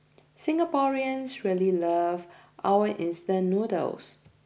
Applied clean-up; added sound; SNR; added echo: none; none; none; none.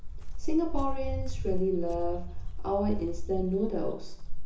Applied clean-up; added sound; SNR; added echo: none; Walk, footsteps; -2 dB; reverberation time 0.7 s.